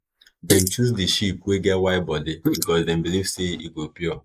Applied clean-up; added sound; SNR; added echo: neural mask model Resemble Enhance denoiser.